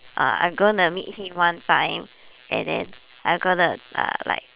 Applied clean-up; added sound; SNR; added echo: neural separator model SepFormer WHAM!.